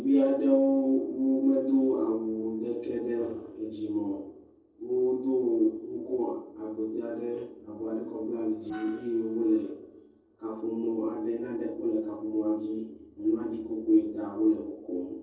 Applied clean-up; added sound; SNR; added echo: neural separator model SepFormer DNS4.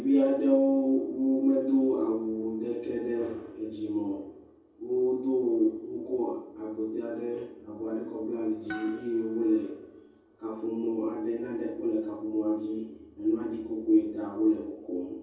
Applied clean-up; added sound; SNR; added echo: none; Harp; 19 dB; reverberation time 0.6 s.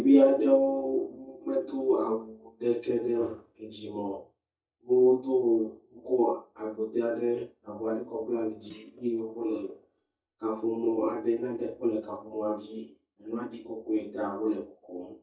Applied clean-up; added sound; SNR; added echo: neural mask model DeepFilterNet 3.